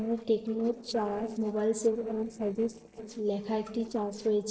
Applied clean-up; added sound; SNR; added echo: neural separator model SepFormer DNS4.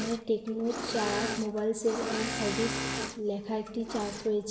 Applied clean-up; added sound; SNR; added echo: none; Engine / Mechanisms; 5 dB; reverberation time 1.6 s.